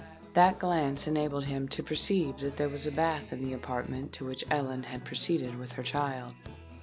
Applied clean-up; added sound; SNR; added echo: none; Guitar; 15 dB; none.